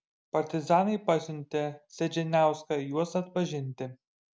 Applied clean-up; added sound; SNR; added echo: none; none; none; none.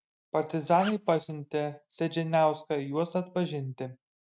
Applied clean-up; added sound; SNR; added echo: neural mask model RNNoise.